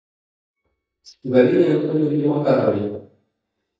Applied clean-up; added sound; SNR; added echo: neural mask model DeepFilterNet 3.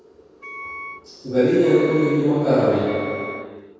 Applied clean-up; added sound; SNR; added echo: none; Wind instrument, woodwind instrument; 16 dB; reverberation time 2.2 s.